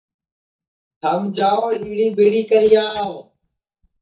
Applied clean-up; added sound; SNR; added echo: neural mask model DeepFilterNet 3.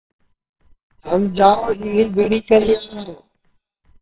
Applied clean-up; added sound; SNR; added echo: neural separator model SepFormer WHAMR!.